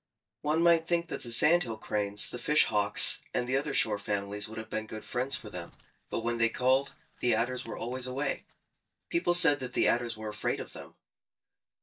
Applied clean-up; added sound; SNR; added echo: neural mask model DeepFilterNet 3.